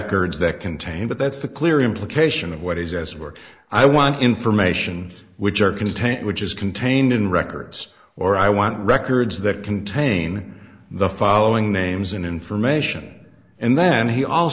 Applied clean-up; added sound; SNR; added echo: neural mask model Resemble Enhance denoiser.